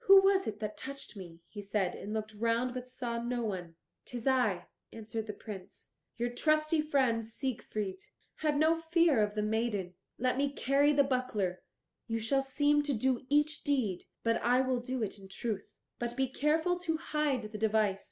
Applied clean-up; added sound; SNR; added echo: none; none; none; none.